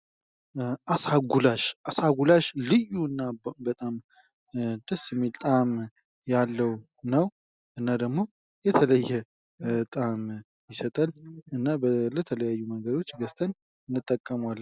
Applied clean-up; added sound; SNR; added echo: none; none; none; none.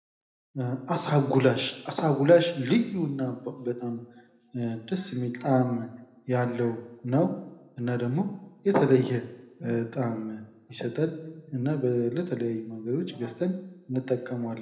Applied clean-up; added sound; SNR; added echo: none; none; none; reverberation time 0.8 s.